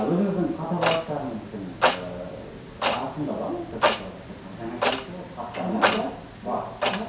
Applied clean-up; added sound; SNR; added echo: none; Clock; -1 dB; reverberation time 0.7 s.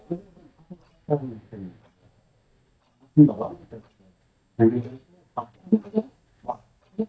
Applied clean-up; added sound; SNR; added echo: neural mask model DeepFilterNet 3.